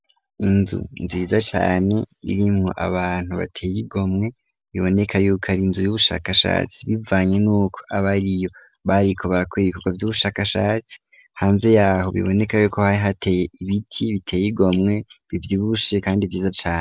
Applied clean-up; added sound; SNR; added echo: none; none; none; none.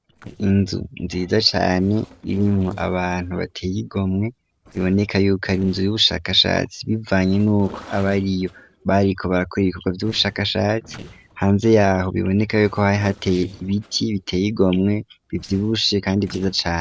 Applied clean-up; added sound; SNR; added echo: neural separator model SepFormer DNS4.